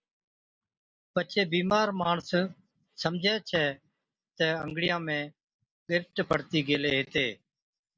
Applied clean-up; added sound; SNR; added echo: neural mask model DeepFilterNet 3.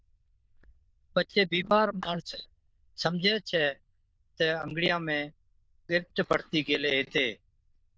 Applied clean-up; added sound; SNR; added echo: neural diffusion model UNIVERSE++.